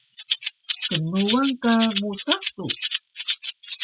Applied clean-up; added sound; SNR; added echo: classical method spectral subtraction.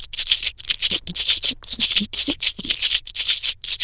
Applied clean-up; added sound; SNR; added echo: neural diffusion model UNIVERSE++.